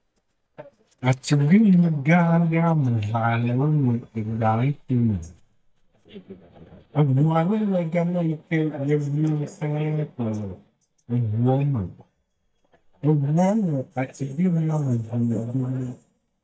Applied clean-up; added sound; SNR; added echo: neural mask model DeepFilterNet 3.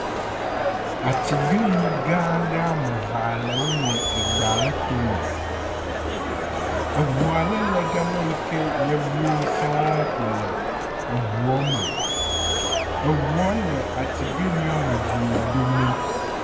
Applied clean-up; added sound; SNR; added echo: none; Crowd; 0 dB; reverberation time 1.0 s.